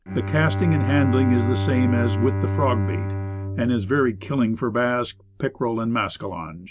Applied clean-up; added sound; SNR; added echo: none; Bowed string instrument; 3 dB; none.